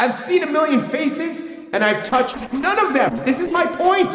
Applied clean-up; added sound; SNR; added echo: neural separator model SepFormer DNS4.